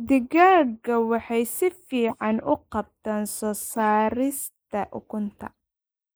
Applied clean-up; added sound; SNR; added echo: neural mask model Resemble Enhance denoiser.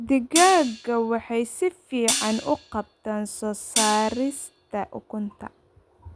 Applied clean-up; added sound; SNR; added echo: none; Hi-hat; 4 dB; none.